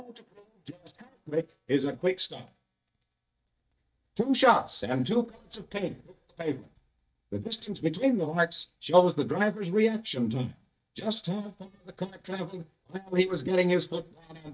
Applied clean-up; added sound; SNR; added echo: neural mask model DeepFilterNet 3.